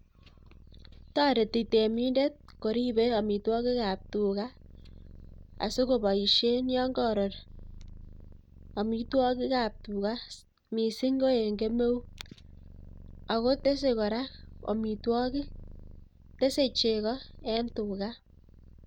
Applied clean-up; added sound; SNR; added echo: none; Purr; 18 dB; none.